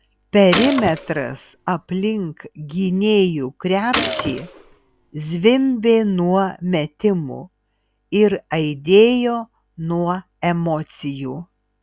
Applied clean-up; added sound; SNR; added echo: none; Gunshot, gunfire; 6 dB; none.